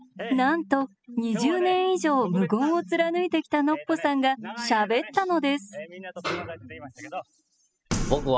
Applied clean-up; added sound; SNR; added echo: classical method spectral subtraction.